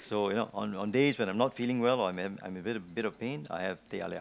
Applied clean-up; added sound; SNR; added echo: none; Alarm; 7 dB; none.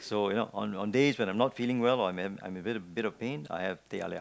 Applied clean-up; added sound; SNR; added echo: none; none; none; none.